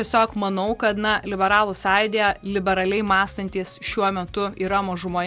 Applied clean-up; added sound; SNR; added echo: none; none; none; none.